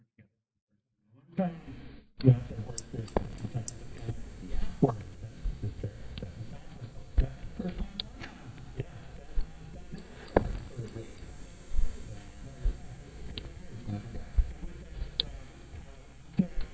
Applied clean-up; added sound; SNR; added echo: neural mask model DeepFilterNet 3.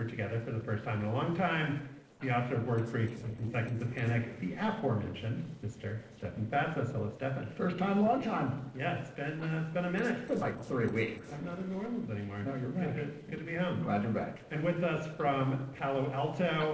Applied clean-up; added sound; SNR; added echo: neural separator model SepFormer DNS4.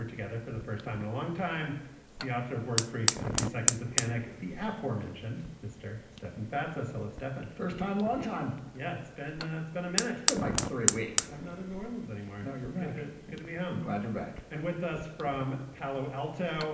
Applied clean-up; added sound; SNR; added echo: none; Fire; 2 dB; reverberation time 0.8 s.